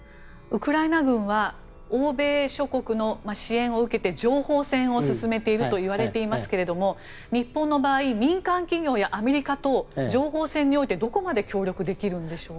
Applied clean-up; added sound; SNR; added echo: none; Chime; 20 dB; none.